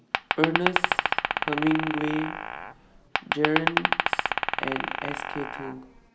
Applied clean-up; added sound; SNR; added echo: none; Glass; -2 dB; none.